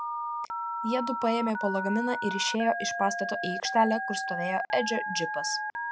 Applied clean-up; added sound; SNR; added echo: none; Telephone; 3 dB; none.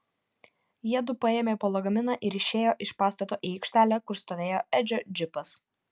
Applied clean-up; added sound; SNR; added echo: none; none; none; none.